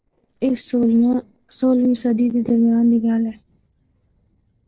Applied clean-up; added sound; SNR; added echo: neural separator model SepFormer DNS4.